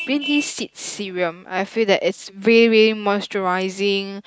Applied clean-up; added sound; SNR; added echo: neural mask model RNNoise.